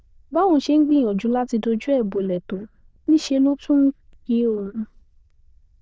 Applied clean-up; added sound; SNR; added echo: neural diffusion model UNIVERSE++.